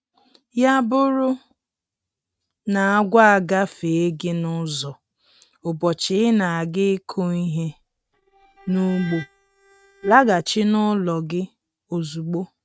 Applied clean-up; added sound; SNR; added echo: neural mask model RNNoise.